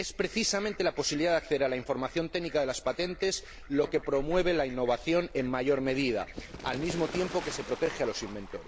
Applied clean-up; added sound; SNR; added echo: none; Fowl; 13 dB; none.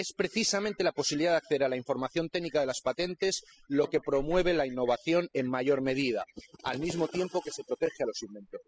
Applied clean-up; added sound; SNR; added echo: classical method spectral subtraction.